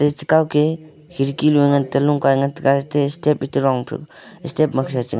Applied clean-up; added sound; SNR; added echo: none; none; none; none.